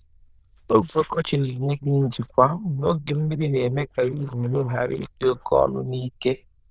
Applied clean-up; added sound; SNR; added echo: neural diffusion model UNIVERSE++.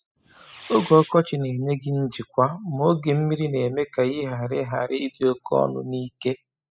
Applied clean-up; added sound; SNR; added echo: classical method spectral subtraction.